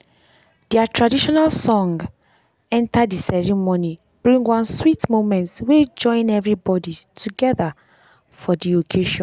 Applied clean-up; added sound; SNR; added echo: none; none; none; none.